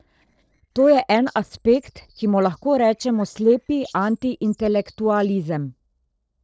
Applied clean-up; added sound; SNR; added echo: neural separator model SepFormer DNS4.